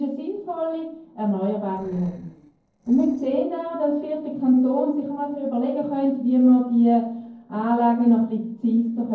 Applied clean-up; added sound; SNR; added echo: neural separator model SepFormer DNS4.